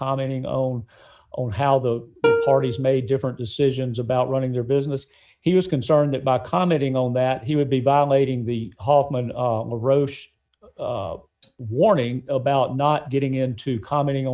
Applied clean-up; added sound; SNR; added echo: neural mask model RNNoise.